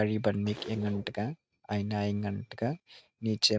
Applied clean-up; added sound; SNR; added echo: neural mask model RNNoise.